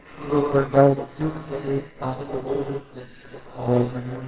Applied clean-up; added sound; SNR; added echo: neural separator model SepFormer WHAMR!.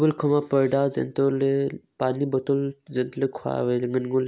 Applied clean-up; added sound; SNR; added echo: none; none; none; none.